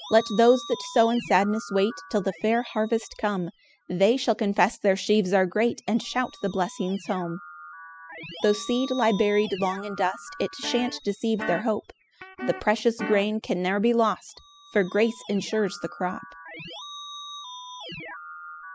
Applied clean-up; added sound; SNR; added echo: classical method spectral subtraction.